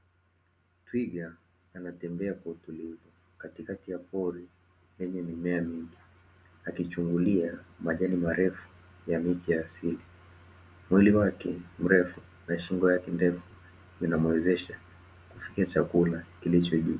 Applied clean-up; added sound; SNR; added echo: none; none; none; none.